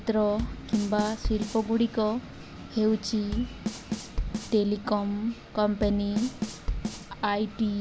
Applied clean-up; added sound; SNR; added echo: none; Bass drum / Snare drum / Drum kit; 7 dB; none.